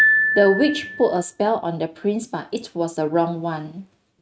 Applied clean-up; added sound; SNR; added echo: neural mask model RNNoise.